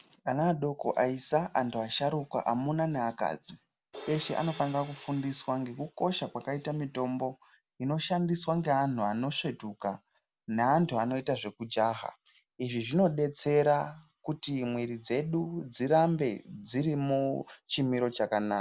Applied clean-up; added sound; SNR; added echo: none; Crash cymbal; 18 dB; none.